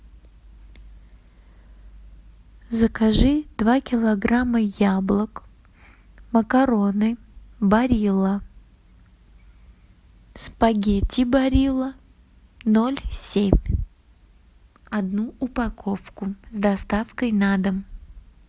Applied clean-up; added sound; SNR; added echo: none; none; none; none.